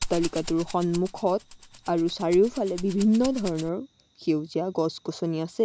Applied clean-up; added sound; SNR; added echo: none; Rattle (instrument); 12 dB; none.